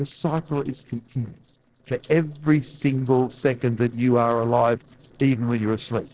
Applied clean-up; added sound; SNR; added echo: neural separator model SepFormer DNS4.